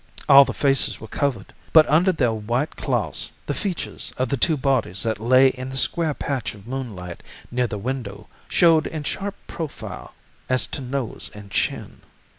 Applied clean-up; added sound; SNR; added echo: none; none; none; none.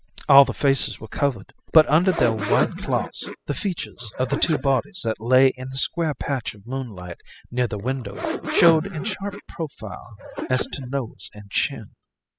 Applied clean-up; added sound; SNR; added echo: classical method spectral subtraction.